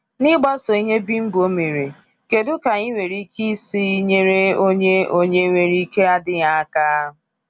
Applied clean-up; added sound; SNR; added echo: none; none; none; none.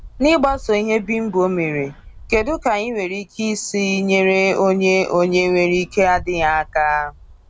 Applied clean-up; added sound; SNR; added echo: none; Wind; 19 dB; none.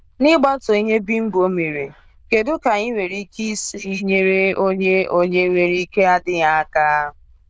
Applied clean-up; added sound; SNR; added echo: neural diffusion model UNIVERSE++.